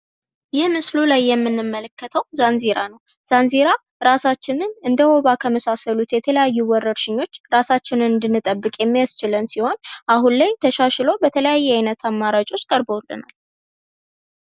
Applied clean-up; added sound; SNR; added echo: none; none; none; none.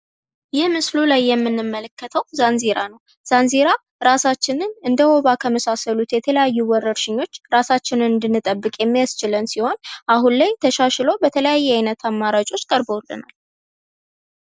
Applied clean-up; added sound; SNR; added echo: neural mask model Resemble Enhance denoiser.